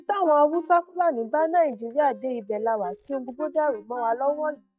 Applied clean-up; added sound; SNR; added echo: neural mask model DeepFilterNet 3.